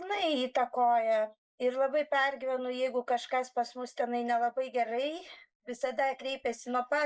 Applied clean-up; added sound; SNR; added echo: neural mask model Resemble Enhance denoiser.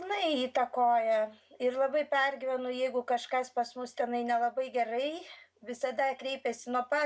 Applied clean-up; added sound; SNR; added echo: none; none; none; none.